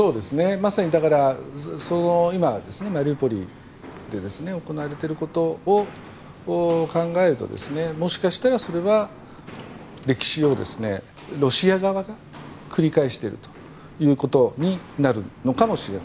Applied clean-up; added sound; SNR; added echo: none; Walk, footsteps; 19 dB; none.